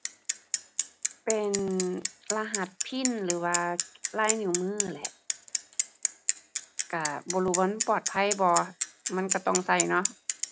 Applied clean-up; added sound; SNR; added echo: none; Bicycle; 3 dB; none.